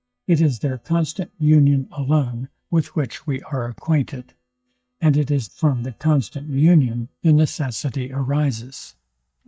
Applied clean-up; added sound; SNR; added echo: neural mask model DeepFilterNet 3.